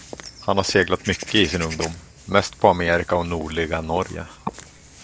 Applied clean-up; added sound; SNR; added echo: none; Walk, footsteps / Bird vocalization, bird call, bird song; 15 dB; none.